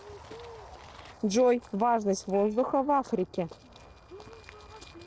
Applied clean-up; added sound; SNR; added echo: neural separator model SepFormer DNS4.